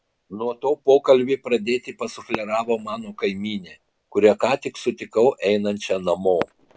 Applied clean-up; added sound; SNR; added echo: none; Fireworks; 20 dB; none.